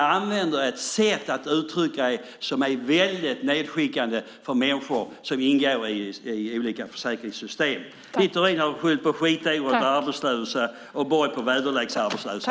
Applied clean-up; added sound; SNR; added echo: none; Whoosh, swoosh, swish; 13 dB; none.